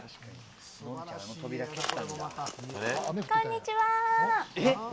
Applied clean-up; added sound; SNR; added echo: none; none; none; none.